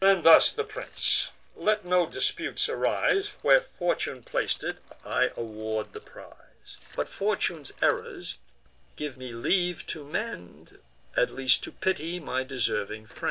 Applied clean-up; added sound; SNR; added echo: neural separator model SepFormer DNS4.